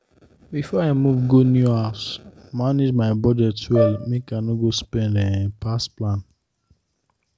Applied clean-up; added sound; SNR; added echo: none; Brass instrument; 6 dB; none.